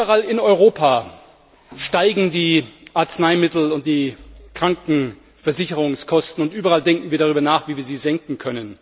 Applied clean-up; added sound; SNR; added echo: none; none; none; none.